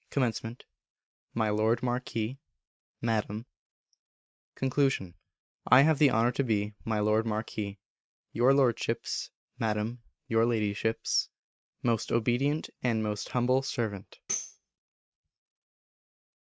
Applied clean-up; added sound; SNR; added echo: neural mask model RNNoise.